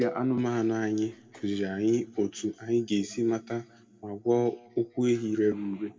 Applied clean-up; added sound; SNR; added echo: none; Cowbell; 13 dB; reverberation time 2.2 s.